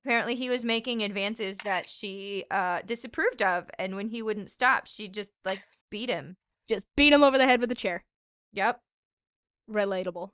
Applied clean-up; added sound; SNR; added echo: neural mask model DeepFilterNet 3.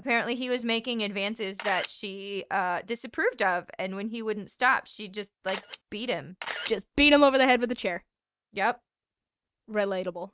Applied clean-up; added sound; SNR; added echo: neural mask model RNNoise.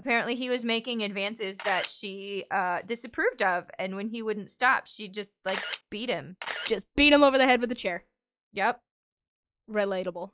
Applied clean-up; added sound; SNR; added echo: classical method log-MMSE.